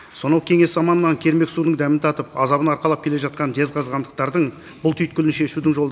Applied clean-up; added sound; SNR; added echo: none; none; none; none.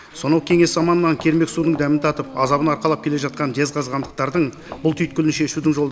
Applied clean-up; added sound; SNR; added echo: none; Dog + Knock; 18 dB; none.